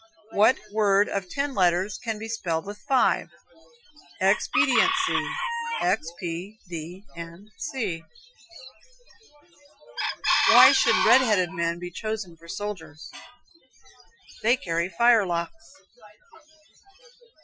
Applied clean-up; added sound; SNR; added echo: classical method Wiener filter.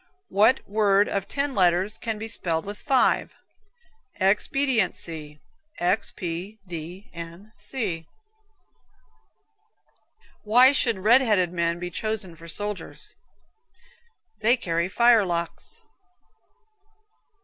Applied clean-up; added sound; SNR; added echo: none; none; none; none.